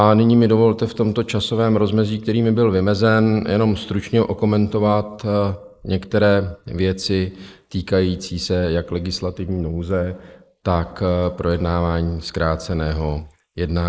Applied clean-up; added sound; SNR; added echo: neural mask model Resemble Enhance denoiser.